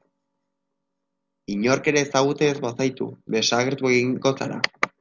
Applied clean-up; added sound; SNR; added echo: none; none; none; none.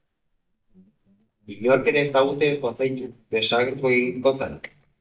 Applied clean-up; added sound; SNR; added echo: neural mask model DeepFilterNet 3.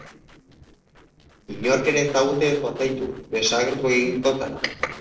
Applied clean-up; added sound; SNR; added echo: neural separator model SepFormer DNS4.